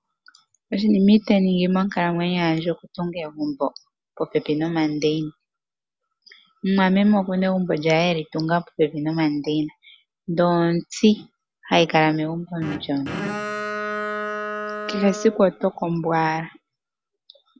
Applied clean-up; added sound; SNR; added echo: none; Bowed string instrument; 8 dB; none.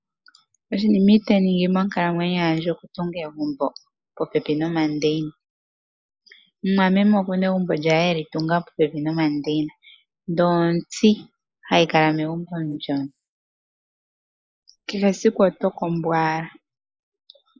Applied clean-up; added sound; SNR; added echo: neural mask model Resemble Enhance denoiser.